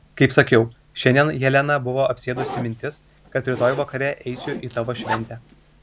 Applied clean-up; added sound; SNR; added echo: none; Zipper (clothing); 14 dB; none.